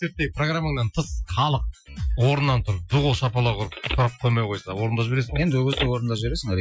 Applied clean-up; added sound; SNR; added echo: classical method Wiener filter.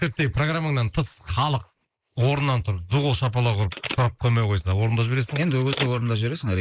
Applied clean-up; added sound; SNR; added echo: neural mask model Resemble Enhance denoiser.